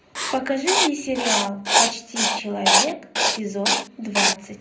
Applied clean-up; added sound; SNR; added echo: none; Writing; -4 dB; reverberation time 0.4 s.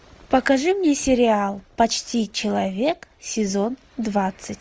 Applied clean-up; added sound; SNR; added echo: none; none; none; none.